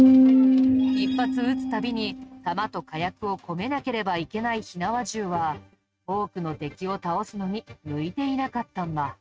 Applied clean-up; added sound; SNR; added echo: neural mask model RNNoise.